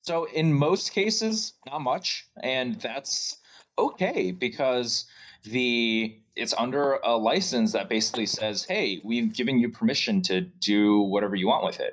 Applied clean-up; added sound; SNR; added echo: neural mask model DeepFilterNet 3.